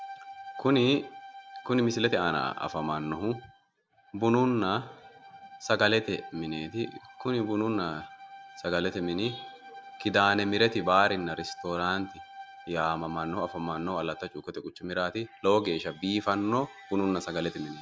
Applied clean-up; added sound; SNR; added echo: none; Bowed string instrument; 17 dB; none.